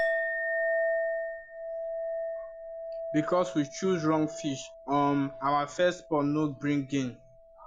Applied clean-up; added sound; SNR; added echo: none; Chink, clink; 4 dB; none.